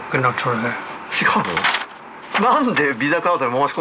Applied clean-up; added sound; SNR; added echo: none; none; none; none.